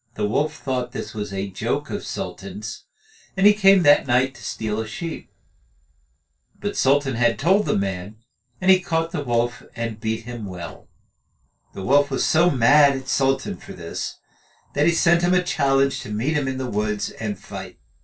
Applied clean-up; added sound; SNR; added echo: neural separator model SepFormer DNS4.